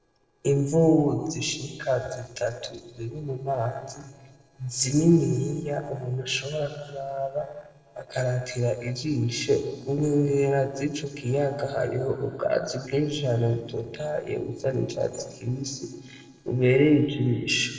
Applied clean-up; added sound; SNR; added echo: neural separator model SepFormer DNS4.